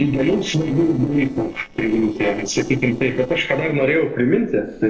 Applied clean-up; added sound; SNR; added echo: neural separator model SepFormer DNS4.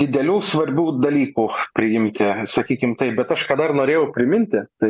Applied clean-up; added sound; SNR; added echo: none; none; none; none.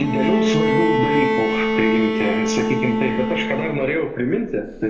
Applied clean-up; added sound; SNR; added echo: none; Bowed string instrument; -1 dB; reverberation time 0.7 s.